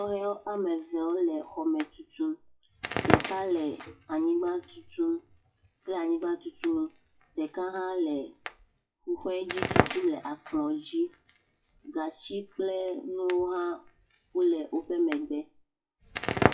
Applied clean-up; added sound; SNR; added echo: classical method WPE with log-MMSE.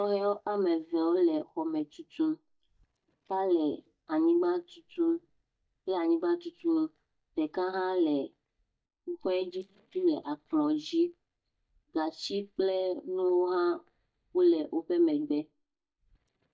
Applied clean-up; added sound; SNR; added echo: neural mask model DeepFilterNet 3.